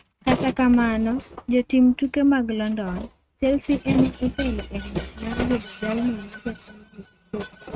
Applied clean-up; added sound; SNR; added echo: neural mask model RNNoise.